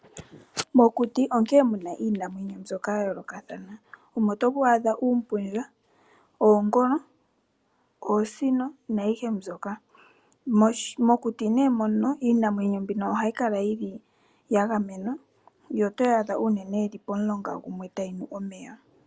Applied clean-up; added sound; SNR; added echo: none; none; none; none.